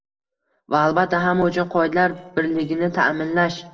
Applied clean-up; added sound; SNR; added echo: neural separator model SepFormer DNS4.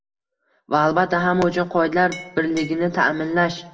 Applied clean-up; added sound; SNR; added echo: none; Glass; 16 dB; reverberation time 0.6 s.